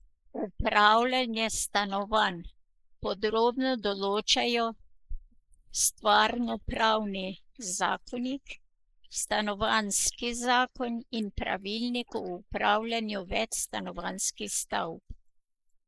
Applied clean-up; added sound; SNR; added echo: neural mask model Resemble Enhance denoiser.